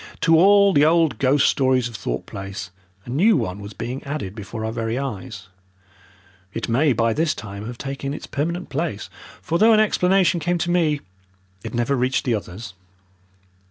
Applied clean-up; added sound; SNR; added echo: none; none; none; none.